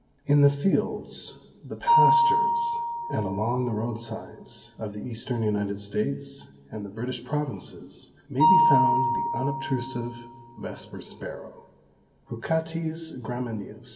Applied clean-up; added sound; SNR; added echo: none; Mallet percussion; 0 dB; reverberation time 1.5 s.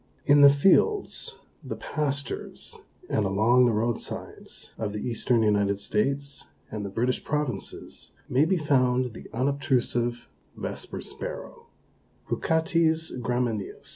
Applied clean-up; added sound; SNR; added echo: none; none; none; none.